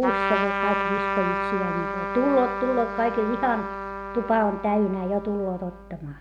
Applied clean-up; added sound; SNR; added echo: none; Trumpet; 3 dB; none.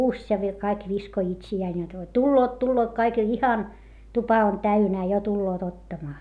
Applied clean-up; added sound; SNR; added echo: none; none; none; none.